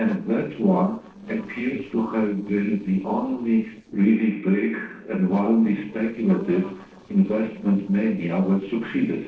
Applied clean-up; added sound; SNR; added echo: neural separator model SepFormer DNS4.